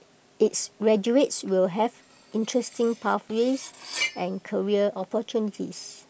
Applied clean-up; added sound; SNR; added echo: none; Cutlery, silverware; 13 dB; none.